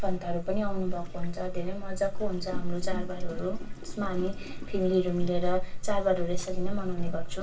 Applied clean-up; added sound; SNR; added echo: none; Gurgling; 20 dB; reverberation time 0.1 s.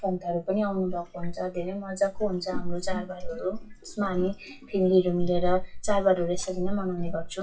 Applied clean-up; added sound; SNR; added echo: classical method WPE with log-MMSE.